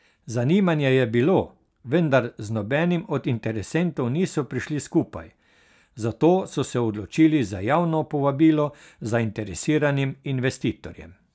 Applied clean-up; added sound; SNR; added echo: none; none; none; none.